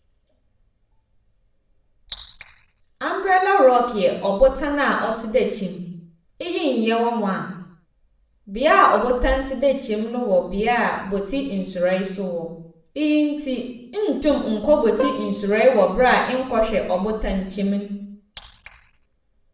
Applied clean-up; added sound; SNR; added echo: none; Plucked string instrument; 9 dB; reverberation time 0.7 s.